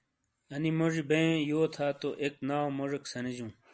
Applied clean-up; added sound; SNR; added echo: none; none; none; none.